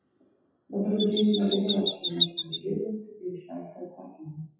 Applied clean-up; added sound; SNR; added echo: classical method WPE with log-MMSE.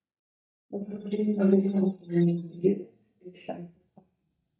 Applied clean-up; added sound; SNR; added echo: neural mask model DeepFilterNet 3.